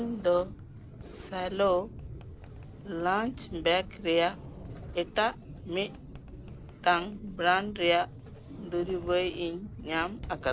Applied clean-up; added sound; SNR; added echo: none; Sliding door; 18 dB; none.